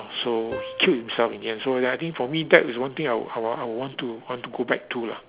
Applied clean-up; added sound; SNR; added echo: none; Piano; 18 dB; none.